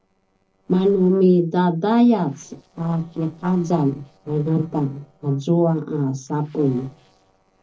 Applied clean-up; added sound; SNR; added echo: neural separator model SepFormer DNS4.